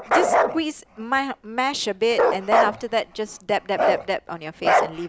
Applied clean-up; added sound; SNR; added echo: none; Bark; -2 dB; none.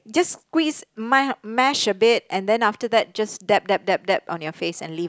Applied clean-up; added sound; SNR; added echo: none; none; none; none.